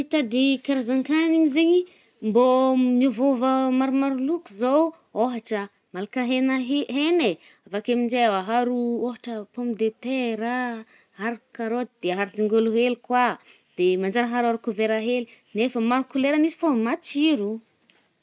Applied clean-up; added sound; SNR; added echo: none; none; none; none.